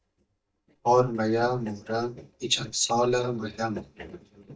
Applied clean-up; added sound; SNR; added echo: neural mask model DeepFilterNet 3.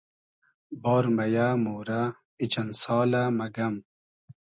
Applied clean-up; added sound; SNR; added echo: none; none; none; none.